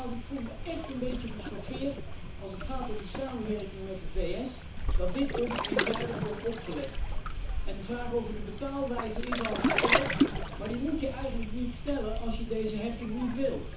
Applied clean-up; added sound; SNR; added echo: none; Waves, surf; -3 dB; reverberation time 0.9 s.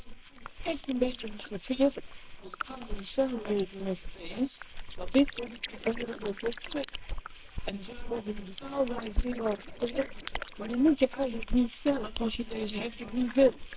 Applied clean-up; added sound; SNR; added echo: neural separator model SepFormer WHAMR!.